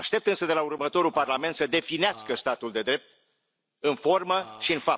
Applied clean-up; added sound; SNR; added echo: none; Burping, eructation; 18 dB; none.